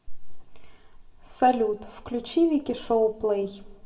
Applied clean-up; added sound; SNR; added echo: none; none; none; reverberation time 0.4 s.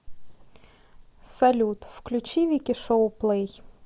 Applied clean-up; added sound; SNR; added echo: none; none; none; none.